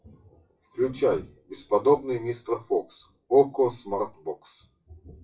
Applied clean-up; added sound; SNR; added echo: classical method WPE with log-MMSE.